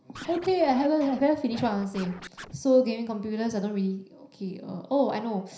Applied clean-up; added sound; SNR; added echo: none; Scratching (performance technique); 17 dB; reverberation time 0.5 s.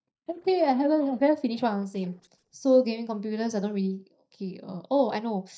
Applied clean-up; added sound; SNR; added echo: neural mask model DeepFilterNet 3.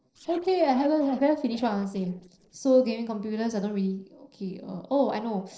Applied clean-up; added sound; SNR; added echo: neural separator model SepFormer DNS4.